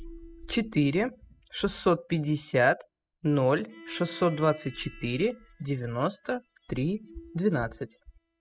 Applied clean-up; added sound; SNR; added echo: classical method spectral subtraction.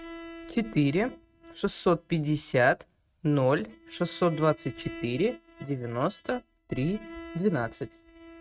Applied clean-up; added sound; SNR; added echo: neural mask model RNNoise.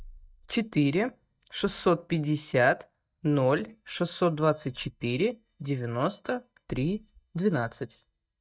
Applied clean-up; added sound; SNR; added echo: neural mask model DeepFilterNet 3.